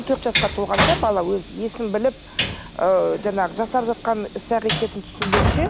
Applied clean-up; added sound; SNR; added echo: none; Train; 2 dB; none.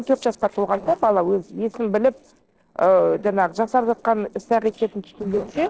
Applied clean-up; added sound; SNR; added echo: neural separator model SepFormer DNS4.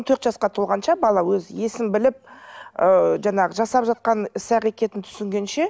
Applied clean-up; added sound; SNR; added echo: none; none; none; none.